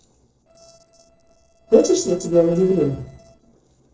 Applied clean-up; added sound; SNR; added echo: neural separator model SepFormer DNS4.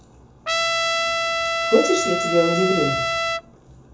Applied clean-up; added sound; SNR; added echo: none; Trumpet; -1 dB; reverberation time 0.7 s.